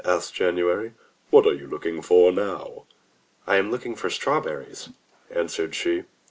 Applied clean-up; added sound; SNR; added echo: none; none; none; none.